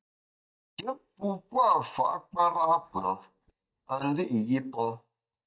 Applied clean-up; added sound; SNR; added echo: neural mask model DeepFilterNet 3.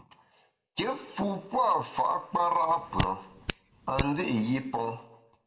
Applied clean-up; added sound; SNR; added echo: none; Hands; 6 dB; reverberation time 0.7 s.